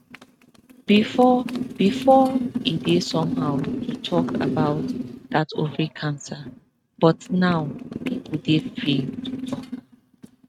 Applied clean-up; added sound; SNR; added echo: neural mask model RNNoise.